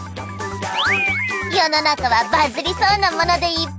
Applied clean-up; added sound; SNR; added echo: none; none; none; none.